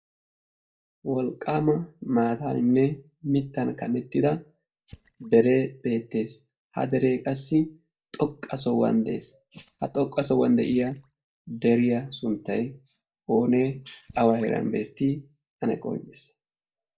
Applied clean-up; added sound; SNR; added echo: neural mask model DeepFilterNet 3.